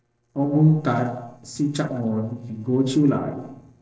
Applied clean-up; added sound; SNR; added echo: neural separator model SepFormer DNS4.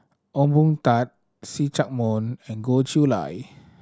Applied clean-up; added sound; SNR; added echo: none; none; none; none.